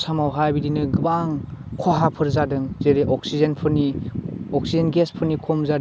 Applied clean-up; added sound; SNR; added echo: none; none; none; none.